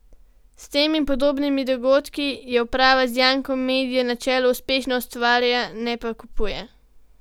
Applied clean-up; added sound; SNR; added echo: none; none; none; none.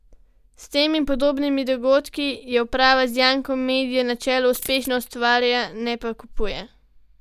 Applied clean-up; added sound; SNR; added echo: neural mask model DeepFilterNet 3.